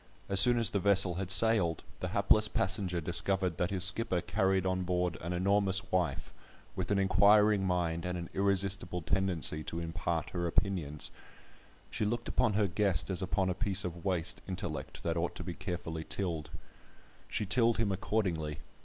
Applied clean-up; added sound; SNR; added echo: none; none; none; none.